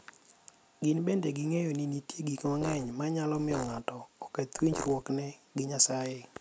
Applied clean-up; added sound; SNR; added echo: none; Fart; 9 dB; none.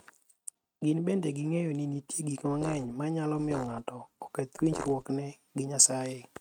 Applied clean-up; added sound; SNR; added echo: neural mask model RNNoise.